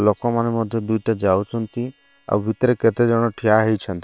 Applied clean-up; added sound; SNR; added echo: neural separator model SepFormer WHAM!.